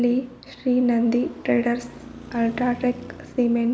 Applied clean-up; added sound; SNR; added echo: none; Traffic noise, roadway noise; 19 dB; reverberation time 2.1 s.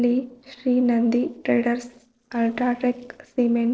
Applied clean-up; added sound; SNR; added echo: neural separator model SepFormer DNS4.